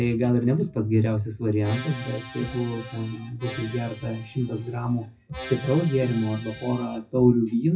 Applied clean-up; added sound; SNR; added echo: classical method WPE with log-MMSE.